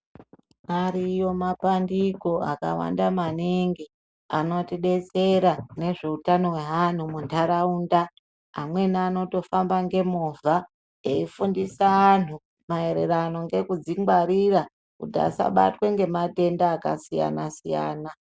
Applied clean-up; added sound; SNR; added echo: none; none; none; none.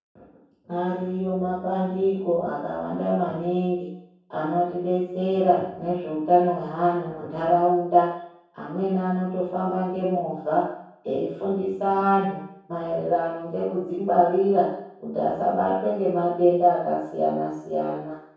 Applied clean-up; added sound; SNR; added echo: none; none; none; reverberation time 0.7 s.